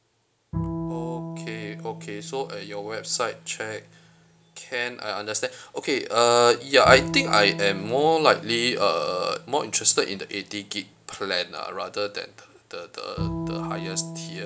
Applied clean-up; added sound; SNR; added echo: none; Bowed string instrument; 11 dB; none.